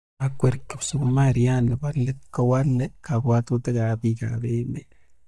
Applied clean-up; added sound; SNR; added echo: neural mask model DeepFilterNet 3.